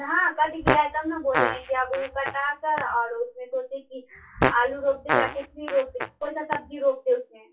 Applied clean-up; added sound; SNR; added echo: classical method WPE with log-MMSE.